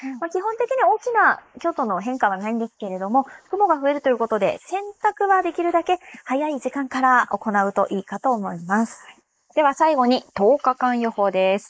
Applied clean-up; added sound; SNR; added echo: neural mask model Resemble Enhance denoiser.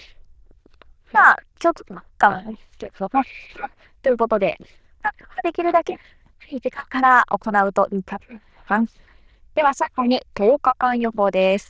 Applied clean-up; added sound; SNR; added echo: neural diffusion model UNIVERSE++.